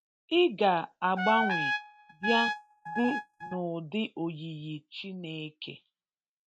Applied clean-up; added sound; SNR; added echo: neural mask model RNNoise.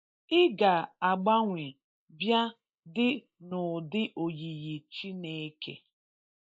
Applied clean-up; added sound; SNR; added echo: neural mask model Resemble Enhance denoiser.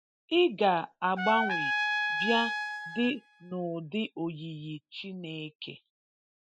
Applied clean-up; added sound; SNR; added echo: classical method spectral subtraction.